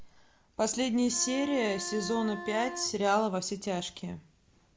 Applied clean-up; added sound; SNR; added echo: none; Bowed string instrument; 12 dB; none.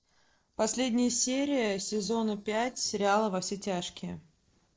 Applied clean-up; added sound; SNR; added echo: neural separator model SepFormer DNS4.